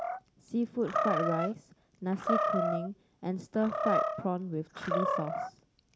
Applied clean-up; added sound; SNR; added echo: none; Animal; -1 dB; none.